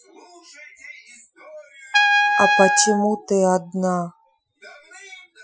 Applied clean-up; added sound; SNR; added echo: classical method Wiener filter.